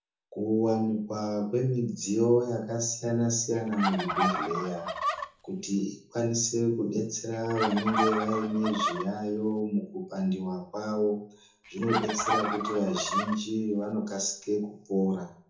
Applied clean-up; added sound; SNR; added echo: none; Fowl; 3 dB; reverberation time 0.8 s.